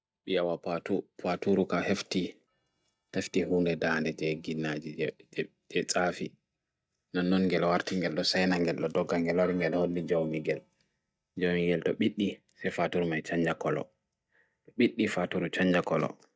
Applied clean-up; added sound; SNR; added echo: neural mask model DeepFilterNet 3.